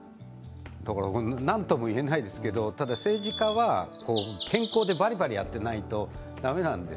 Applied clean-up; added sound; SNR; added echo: none; Bird vocalization, bird call, bird song; 4 dB; none.